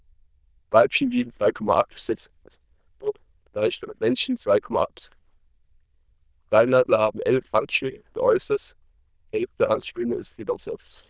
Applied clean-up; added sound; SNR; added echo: neural diffusion model UNIVERSE++.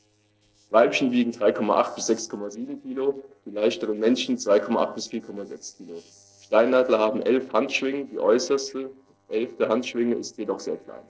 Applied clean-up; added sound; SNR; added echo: neural separator model SepFormer DNS4.